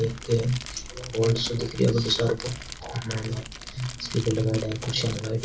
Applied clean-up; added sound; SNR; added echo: none; Crumpling, crinkling; 12 dB; reverberation time 0.2 s.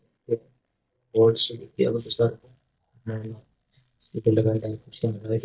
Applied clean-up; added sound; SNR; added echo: neural mask model DeepFilterNet 3.